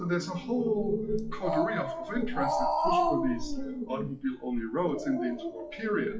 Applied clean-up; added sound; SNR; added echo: classical method WPE with log-MMSE.